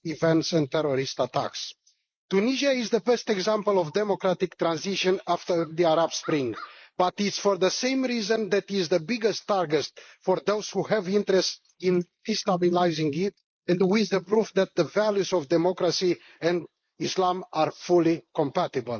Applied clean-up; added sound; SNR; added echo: neural mask model Resemble Enhance denoiser.